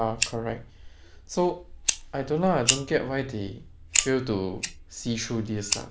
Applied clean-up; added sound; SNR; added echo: none; Fire; 3 dB; none.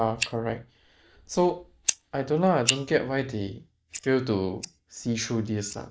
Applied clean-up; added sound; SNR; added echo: neural mask model DeepFilterNet 3.